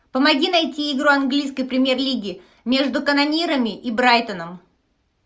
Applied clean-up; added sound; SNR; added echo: none; none; none; none.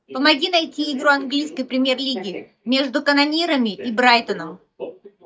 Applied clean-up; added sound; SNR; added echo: neural mask model DeepFilterNet 3.